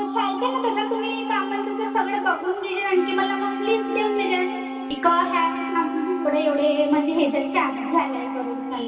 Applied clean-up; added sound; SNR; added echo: none; Wind instrument, woodwind instrument; 6 dB; reverberation time 2.5 s.